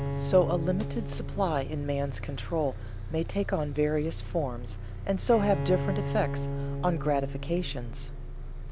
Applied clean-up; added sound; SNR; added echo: none; Bowed string instrument + Bus; 3 dB; none.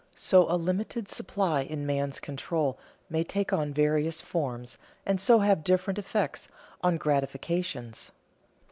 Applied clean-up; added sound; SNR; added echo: none; none; none; none.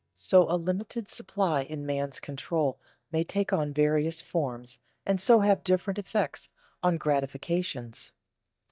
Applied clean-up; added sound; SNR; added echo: neural mask model DeepFilterNet 3.